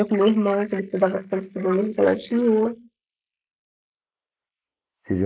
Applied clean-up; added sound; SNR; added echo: neural mask model Resemble Enhance denoiser.